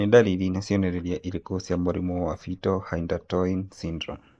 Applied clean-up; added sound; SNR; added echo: neural mask model Resemble Enhance denoiser.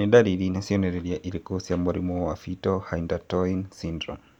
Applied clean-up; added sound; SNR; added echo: none; none; none; none.